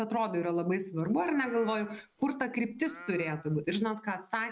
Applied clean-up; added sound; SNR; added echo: neural mask model RNNoise.